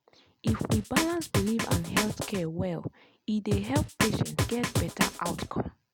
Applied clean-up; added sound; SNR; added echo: none; Drum; -1 dB; none.